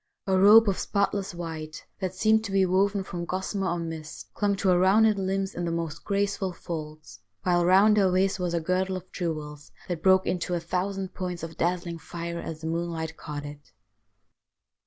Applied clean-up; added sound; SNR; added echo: none; none; none; none.